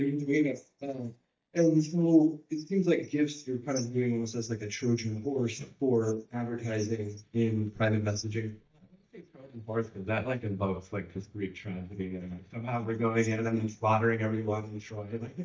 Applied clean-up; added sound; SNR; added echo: neural mask model DeepFilterNet 3.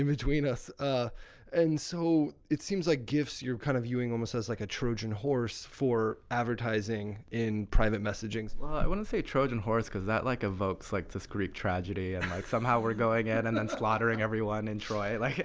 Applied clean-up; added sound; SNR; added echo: none; none; none; none.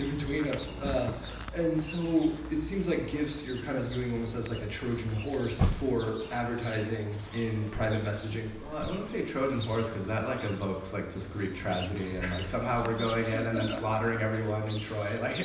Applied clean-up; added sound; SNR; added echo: none; Chirp, tweet; 7 dB; reverberation time 0.9 s.